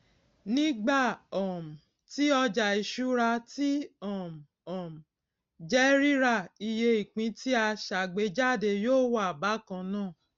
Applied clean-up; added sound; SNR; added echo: none; none; none; none.